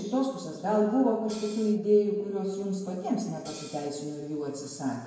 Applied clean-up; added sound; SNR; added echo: none; Hi-hat; 17 dB; reverberation time 1.4 s.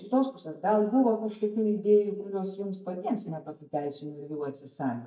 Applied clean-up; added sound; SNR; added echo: neural mask model DeepFilterNet 3.